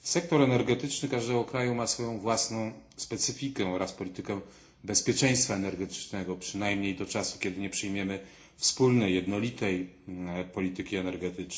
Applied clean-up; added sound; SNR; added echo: none; none; none; reverberation time 0.4 s.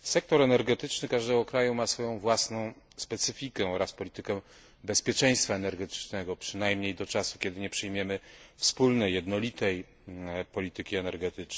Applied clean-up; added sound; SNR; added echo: none; none; none; none.